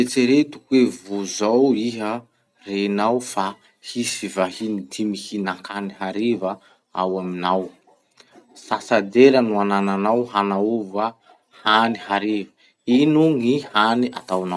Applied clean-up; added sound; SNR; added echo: none; none; none; none.